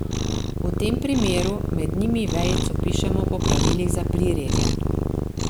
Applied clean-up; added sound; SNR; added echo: none; Cat; -4 dB; none.